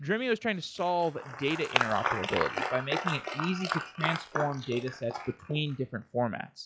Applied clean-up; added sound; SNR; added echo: classical method log-MMSE.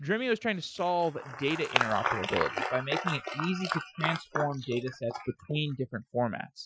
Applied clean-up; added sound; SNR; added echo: classical method Wiener filter.